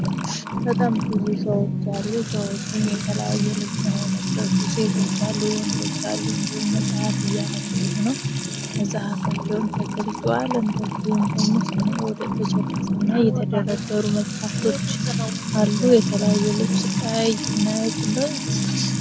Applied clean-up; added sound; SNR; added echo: none; Trickle, dribble / Water tap, faucet / Music; -1 dB; none.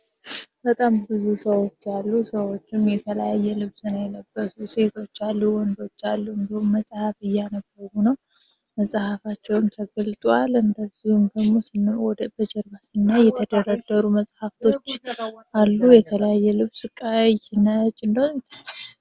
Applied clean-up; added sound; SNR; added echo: none; none; none; none.